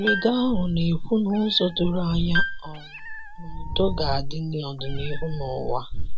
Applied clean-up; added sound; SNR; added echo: none; Meow + Piano; 1 dB; none.